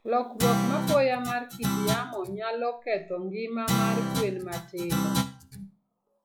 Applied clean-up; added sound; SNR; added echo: classical method log-MMSE.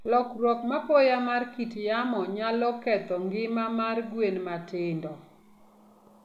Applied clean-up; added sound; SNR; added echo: none; none; none; none.